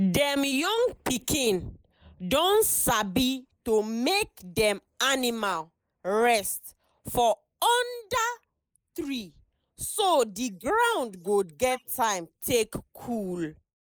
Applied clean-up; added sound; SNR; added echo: neural mask model Resemble Enhance denoiser.